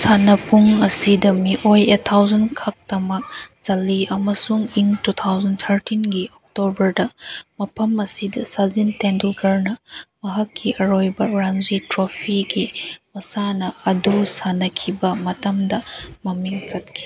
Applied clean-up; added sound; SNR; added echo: none; none; none; none.